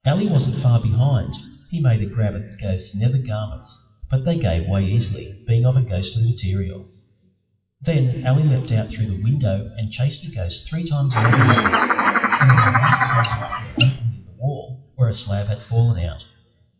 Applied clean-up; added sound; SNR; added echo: classical method WPE with log-MMSE.